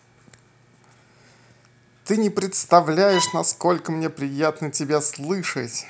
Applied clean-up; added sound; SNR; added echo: none; Bowed string instrument; 9 dB; none.